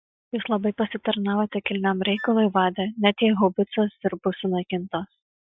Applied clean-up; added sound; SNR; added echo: classical method Wiener filter.